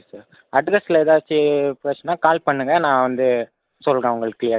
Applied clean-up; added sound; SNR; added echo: neural mask model Resemble Enhance denoiser.